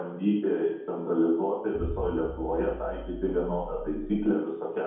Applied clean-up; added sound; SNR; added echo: none; Explosion; 10 dB; reverberation time 1.9 s.